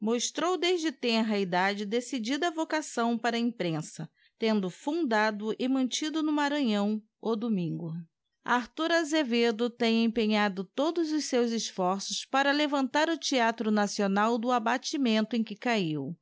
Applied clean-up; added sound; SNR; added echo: none; none; none; none.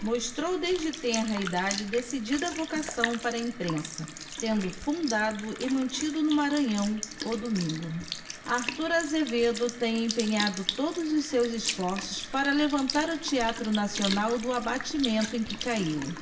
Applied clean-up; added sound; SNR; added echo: none; Sink (filling or washing) / Liquid; 9 dB; reverberation time 0.9 s.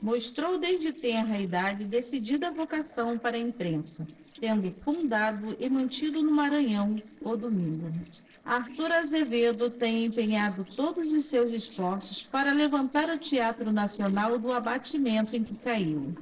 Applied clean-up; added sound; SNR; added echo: neural separator model SepFormer DNS4.